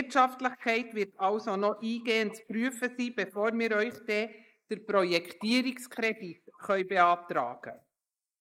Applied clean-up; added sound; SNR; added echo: neural mask model Resemble Enhance denoiser.